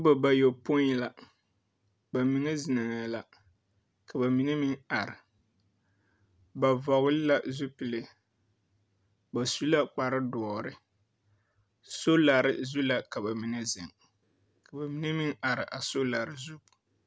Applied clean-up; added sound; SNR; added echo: none; none; none; none.